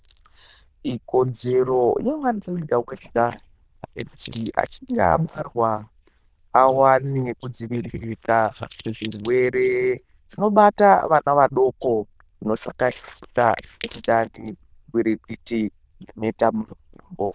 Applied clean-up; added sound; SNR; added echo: neural diffusion model UNIVERSE++.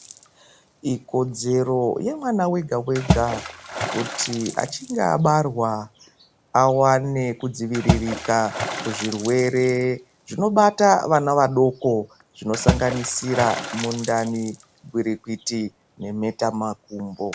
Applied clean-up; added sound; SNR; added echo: none; Water / Splash, splatter; 8 dB; none.